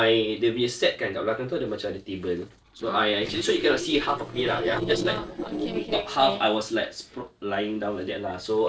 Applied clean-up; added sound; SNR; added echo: neural separator model SepFormer DNS4.